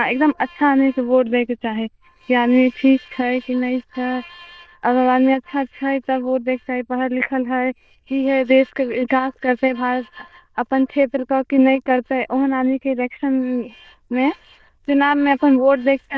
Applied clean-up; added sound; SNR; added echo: neural diffusion model UNIVERSE++.